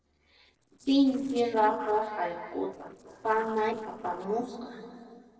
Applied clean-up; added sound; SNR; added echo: neural separator model SepFormer DNS4.